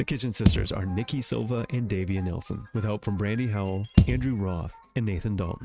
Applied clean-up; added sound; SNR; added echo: neural mask model RNNoise.